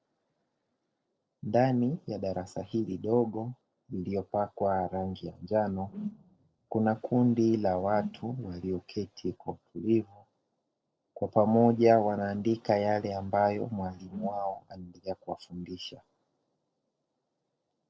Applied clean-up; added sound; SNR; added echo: neural separator model SepFormer DNS4.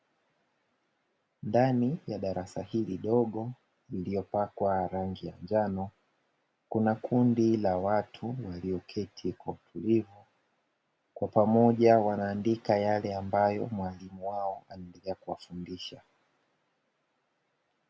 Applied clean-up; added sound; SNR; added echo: none; none; none; none.